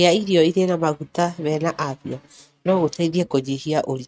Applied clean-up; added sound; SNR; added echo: neural mask model RNNoise.